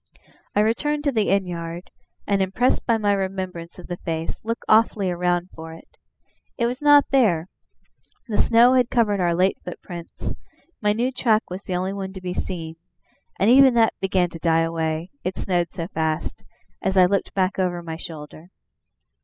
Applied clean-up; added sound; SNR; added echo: classical method spectral subtraction.